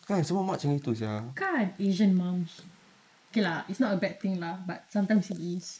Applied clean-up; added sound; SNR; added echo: neural mask model Resemble Enhance denoiser.